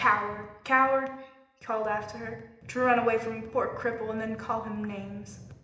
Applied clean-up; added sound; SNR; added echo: none; none; none; reverberation time 0.8 s.